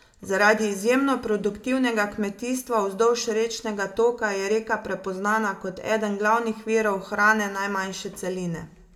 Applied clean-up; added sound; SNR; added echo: none; none; none; reverberation time 0.7 s.